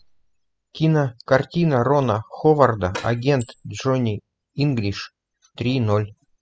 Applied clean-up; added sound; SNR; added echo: classical method spectral subtraction.